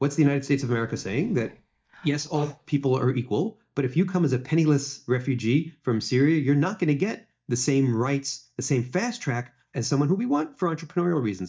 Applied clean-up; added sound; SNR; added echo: neural mask model DeepFilterNet 3.